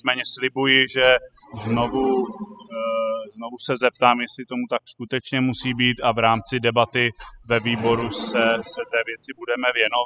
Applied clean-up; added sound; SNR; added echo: classical method spectral subtraction.